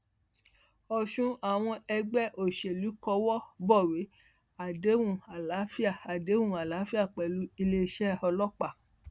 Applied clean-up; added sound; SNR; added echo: none; none; none; none.